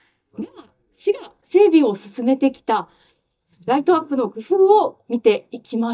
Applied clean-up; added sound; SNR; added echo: neural mask model DeepFilterNet 3.